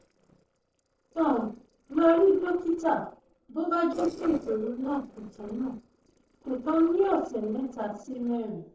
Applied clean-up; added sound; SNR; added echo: neural separator model SepFormer DNS4.